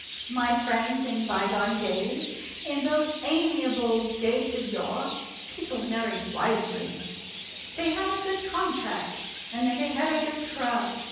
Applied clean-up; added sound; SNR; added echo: none; Chirp, tweet; 11 dB; reverberation time 1.1 s.